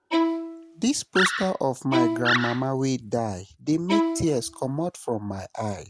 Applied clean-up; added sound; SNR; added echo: none; Bowed string instrument + Animal; 0 dB; none.